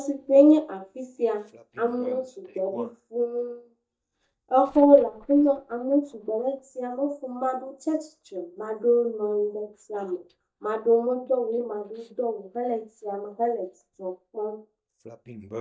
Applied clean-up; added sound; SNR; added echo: neural mask model DeepFilterNet 3.